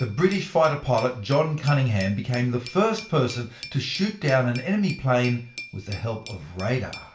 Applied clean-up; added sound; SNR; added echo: none; Glass; 18 dB; reverberation time 0.3 s.